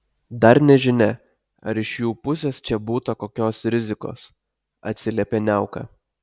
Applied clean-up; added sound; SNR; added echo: none; none; none; none.